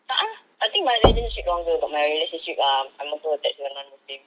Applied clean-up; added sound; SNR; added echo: none; Knock / Wood / Percussion; 0 dB; none.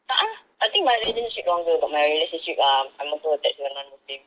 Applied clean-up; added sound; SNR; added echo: neural separator model SepFormer DNS4.